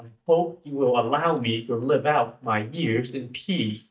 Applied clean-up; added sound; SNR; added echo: neural mask model DeepFilterNet 3.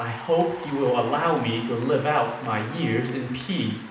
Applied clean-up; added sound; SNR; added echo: none; Applause / Cheering; 16 dB; reverberation time 0.8 s.